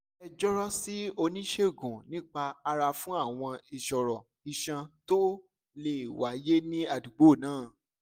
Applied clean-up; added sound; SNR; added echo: none; none; none; none.